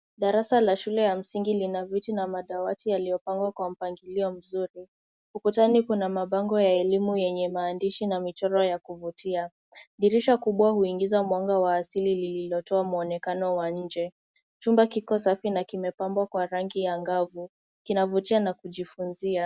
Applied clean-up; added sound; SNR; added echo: none; none; none; none.